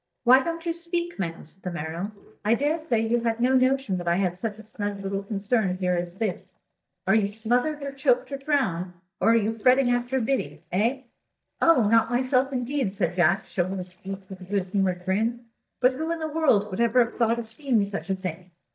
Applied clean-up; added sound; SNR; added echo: neural mask model DeepFilterNet 3.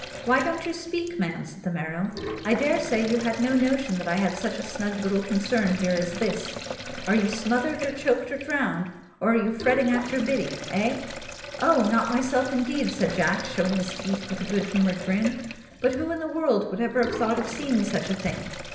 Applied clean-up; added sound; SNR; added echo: none; Sink (filling or washing); 11 dB; reverberation time 0.9 s.